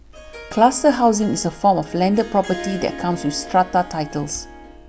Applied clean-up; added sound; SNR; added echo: none; Harp; 16 dB; none.